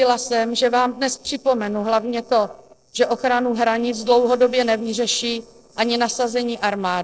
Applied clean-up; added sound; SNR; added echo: neural separator model SepFormer DNS4.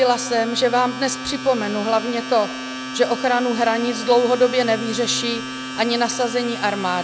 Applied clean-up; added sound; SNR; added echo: none; Domestic sounds, home sounds; 9 dB; none.